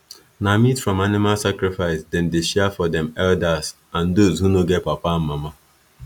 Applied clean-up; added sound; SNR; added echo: none; none; none; none.